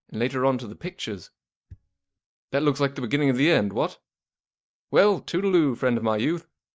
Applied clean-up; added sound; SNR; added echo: neural mask model DeepFilterNet 3.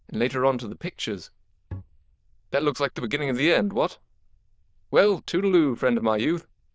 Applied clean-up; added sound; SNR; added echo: neural diffusion model UNIVERSE++.